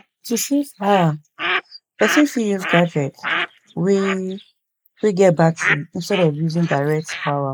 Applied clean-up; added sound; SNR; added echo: neural mask model Resemble Enhance denoiser.